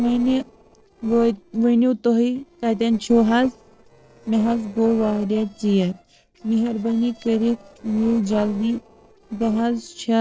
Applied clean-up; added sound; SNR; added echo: neural separator model SepFormer DNS4.